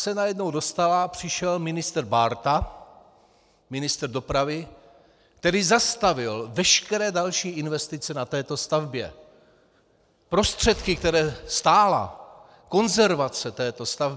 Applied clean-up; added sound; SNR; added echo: none; Gunshot, gunfire; 18 dB; none.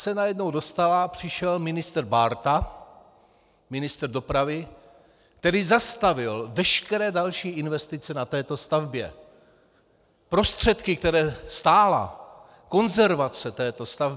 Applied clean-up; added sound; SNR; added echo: none; none; none; none.